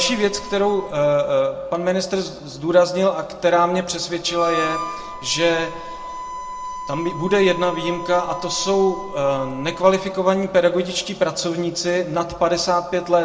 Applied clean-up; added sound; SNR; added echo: none; Harmonica; 13 dB; reverberation time 0.6 s.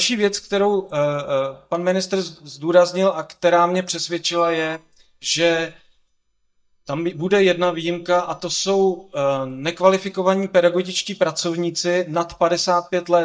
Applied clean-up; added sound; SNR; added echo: neural mask model DeepFilterNet 3.